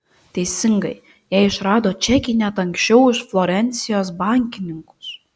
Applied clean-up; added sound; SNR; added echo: none; none; none; none.